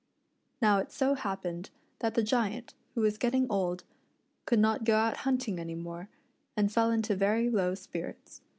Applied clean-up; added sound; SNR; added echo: none; none; none; none.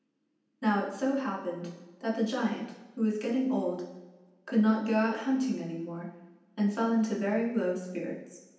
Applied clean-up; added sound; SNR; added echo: none; none; none; reverberation time 0.9 s.